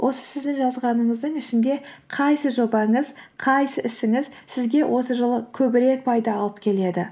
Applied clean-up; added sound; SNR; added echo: neural mask model Resemble Enhance denoiser.